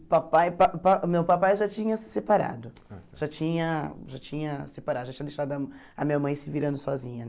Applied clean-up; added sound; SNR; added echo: none; none; none; none.